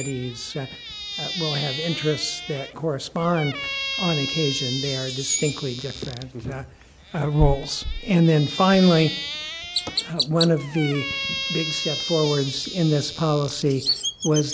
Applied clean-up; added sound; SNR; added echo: none; Chirp, tweet + Squeak; 7 dB; none.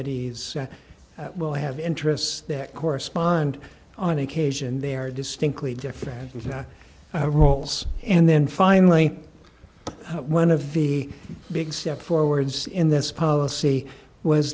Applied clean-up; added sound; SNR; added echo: none; none; none; none.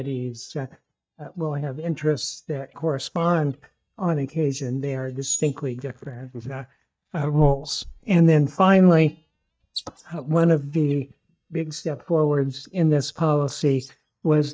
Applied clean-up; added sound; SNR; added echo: neural mask model DeepFilterNet 3.